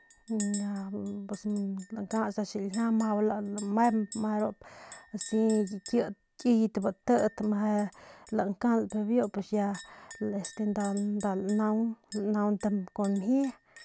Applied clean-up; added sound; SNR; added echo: none; Chink, clink; 18 dB; none.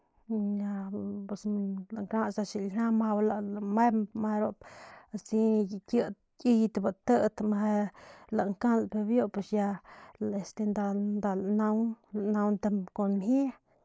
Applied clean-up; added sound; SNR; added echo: neural mask model Resemble Enhance denoiser.